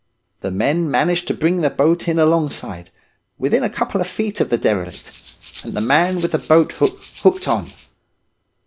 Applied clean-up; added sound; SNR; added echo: none; Rattle (instrument); 17 dB; none.